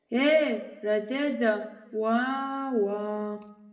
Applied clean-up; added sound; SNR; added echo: none; none; none; reverberation time 0.7 s.